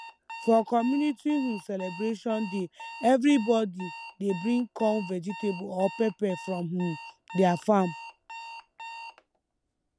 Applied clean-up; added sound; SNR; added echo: none; Alarm; 15 dB; none.